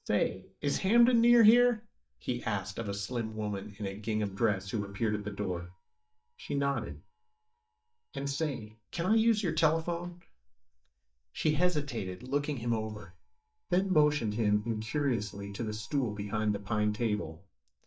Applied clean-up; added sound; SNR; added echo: neural mask model DeepFilterNet 3.